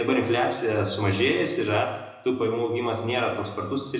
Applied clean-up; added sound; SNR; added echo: none; none; none; reverberation time 0.9 s.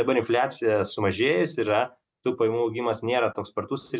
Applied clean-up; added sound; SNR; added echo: none; none; none; none.